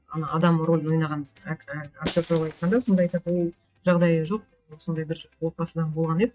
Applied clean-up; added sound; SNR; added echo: neural mask model RNNoise.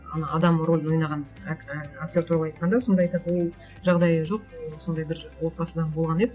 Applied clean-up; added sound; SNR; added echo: none; none; none; none.